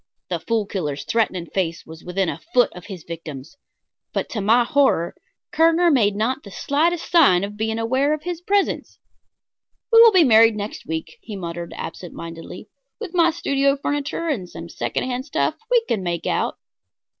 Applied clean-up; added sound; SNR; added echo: none; none; none; none.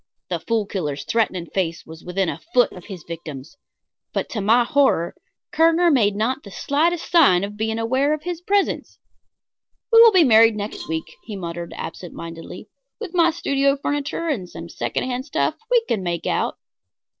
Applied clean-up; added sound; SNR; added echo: neural separator model SepFormer DNS4.